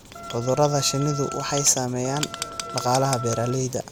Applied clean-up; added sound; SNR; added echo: none; Writing + Wind instrument, woodwind instrument; 10 dB; none.